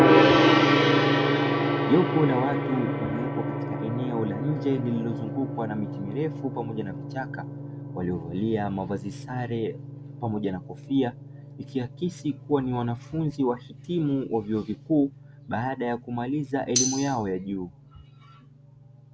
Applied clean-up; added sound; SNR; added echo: none; Gong + Tambourine; -1 dB; none.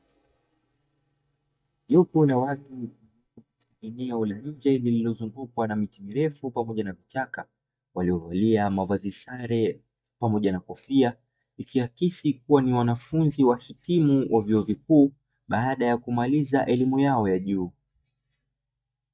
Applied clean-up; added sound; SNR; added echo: neural mask model DeepFilterNet 3.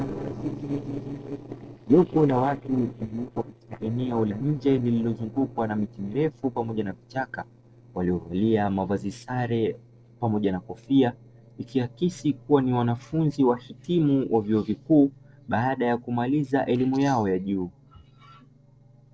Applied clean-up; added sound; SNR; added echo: neural separator model SepFormer DNS4.